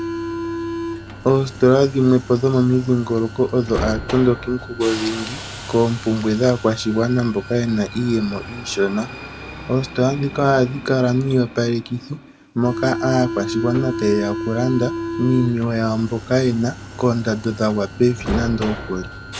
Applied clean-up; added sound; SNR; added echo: none; Subway, metro, underground; 10 dB; none.